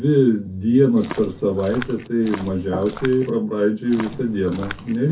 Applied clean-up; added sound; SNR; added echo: none; Walk, footsteps; 15 dB; reverberation time 0.3 s.